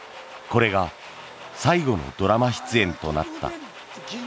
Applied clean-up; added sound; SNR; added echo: none; Domestic sounds, home sounds; 16 dB; none.